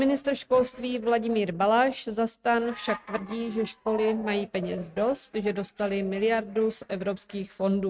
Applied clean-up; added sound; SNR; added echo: neural mask model RNNoise.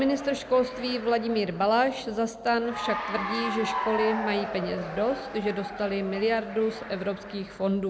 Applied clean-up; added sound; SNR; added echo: none; Applause / Cheering; 8 dB; none.